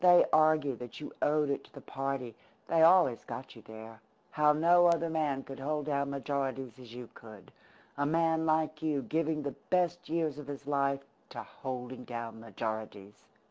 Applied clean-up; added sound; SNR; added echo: none; none; none; none.